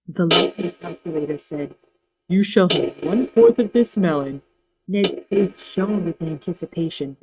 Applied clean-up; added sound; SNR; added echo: neural mask model RNNoise.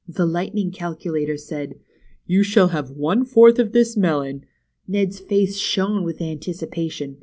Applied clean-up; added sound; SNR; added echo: none; none; none; none.